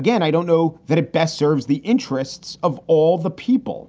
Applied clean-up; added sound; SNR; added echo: none; none; none; none.